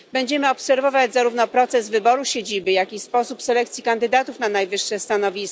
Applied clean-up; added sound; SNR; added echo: none; none; none; none.